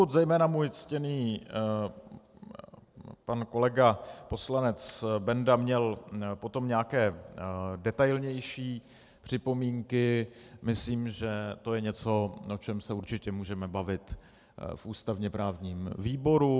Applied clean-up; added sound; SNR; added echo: none; none; none; none.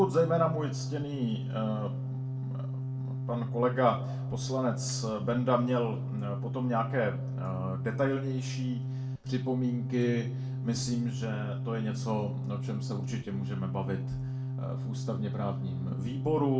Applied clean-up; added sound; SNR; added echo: none; Organ; 2 dB; reverberation time 0.3 s.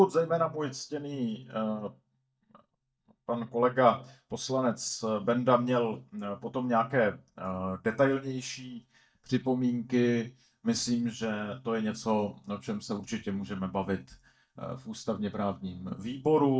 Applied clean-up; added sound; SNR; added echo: neural mask model DeepFilterNet 3.